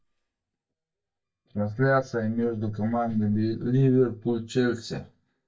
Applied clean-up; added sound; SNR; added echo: neural mask model DeepFilterNet 3.